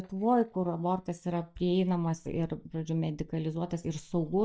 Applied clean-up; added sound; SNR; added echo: neural mask model DeepFilterNet 3.